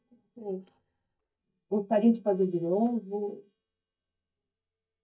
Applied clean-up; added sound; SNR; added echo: neural mask model DeepFilterNet 3.